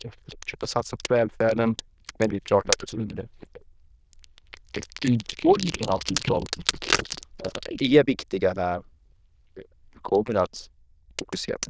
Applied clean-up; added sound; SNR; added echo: neural diffusion model UNIVERSE++.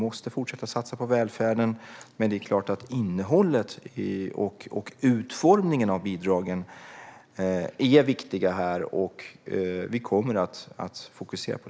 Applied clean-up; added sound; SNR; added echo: none; none; none; none.